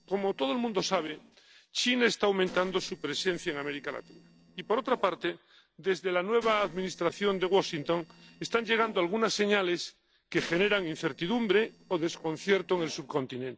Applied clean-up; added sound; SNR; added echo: neural separator model SepFormer DNS4.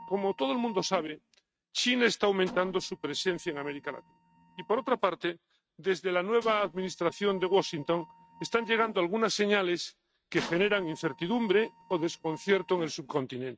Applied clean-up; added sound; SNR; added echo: neural mask model RNNoise.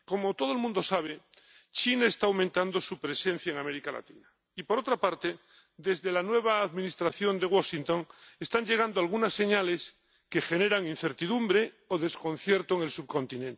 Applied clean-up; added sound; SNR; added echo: none; none; none; none.